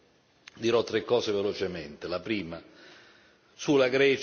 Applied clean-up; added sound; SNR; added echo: none; none; none; none.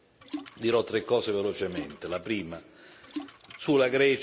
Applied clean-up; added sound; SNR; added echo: none; Splash, splatter; 15 dB; none.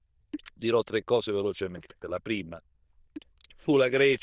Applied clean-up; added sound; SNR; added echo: neural diffusion model UNIVERSE++.